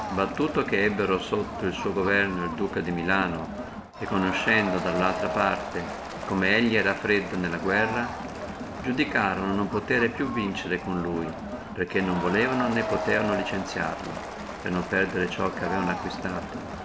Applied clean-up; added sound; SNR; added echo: none; Crowd; 6 dB; none.